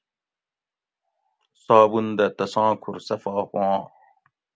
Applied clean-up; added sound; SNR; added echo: none; none; none; none.